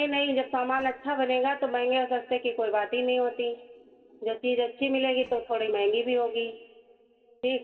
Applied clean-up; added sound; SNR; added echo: neural separator model SepFormer DNS4.